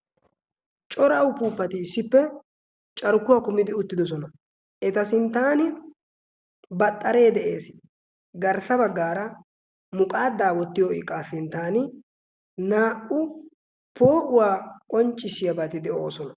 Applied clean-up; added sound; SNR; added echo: none; none; none; none.